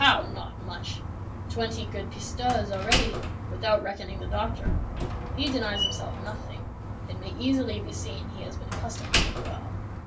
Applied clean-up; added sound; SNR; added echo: none; Slam; 0 dB; reverberation time 0.3 s.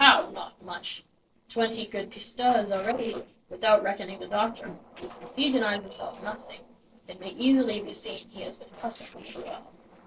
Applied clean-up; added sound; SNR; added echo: neural separator model SepFormer DNS4.